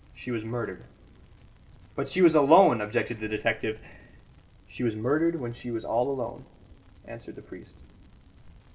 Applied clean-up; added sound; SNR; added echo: none; none; none; none.